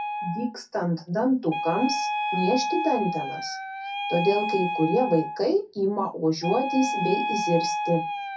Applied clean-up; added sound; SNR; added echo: none; Wind instrument, woodwind instrument; 4 dB; reverberation time 0.3 s.